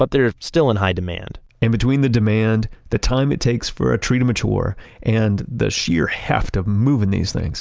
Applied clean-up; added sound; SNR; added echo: none; none; none; none.